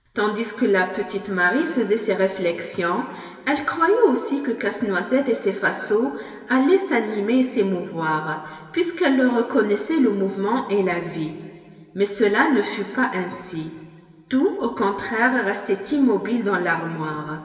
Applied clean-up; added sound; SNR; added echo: none; none; none; reverberation time 2.3 s.